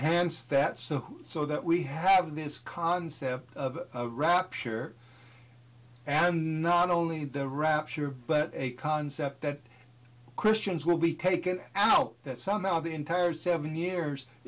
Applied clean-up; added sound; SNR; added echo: none; none; none; none.